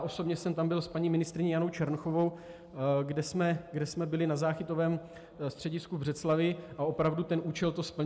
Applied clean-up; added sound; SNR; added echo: none; none; none; none.